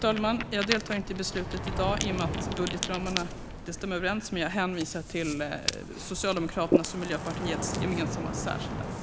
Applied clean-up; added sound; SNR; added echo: none; Ocean; 2 dB; none.